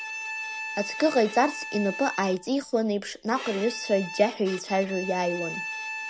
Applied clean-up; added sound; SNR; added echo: none; Bowed string instrument; 9 dB; none.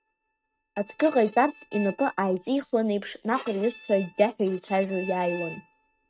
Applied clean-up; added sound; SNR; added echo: neural mask model RNNoise.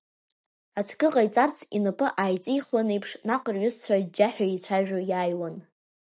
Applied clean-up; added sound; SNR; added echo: none; none; none; none.